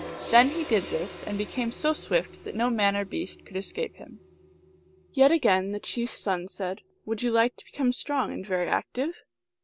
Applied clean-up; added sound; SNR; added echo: none; Gong; 17 dB; none.